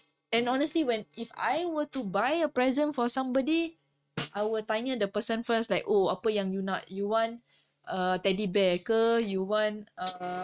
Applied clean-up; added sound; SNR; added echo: neural mask model RNNoise.